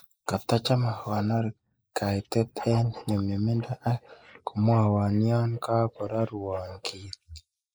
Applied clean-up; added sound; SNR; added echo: neural mask model Resemble Enhance denoiser.